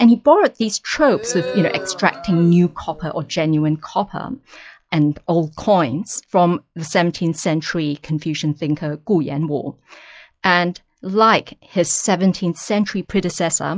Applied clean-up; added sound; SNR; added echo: classical method log-MMSE.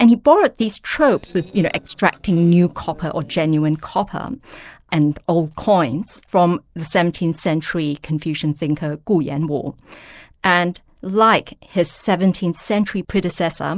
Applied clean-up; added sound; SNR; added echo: neural separator model SepFormer DNS4.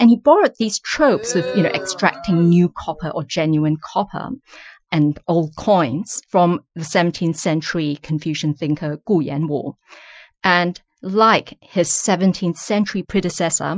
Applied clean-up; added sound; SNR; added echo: classical method Wiener filter.